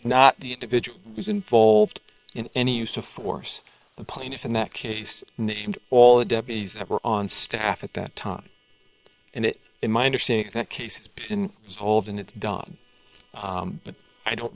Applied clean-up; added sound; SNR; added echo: neural separator model SepFormer WHAM!.